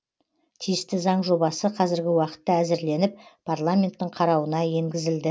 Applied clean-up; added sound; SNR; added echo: none; none; none; none.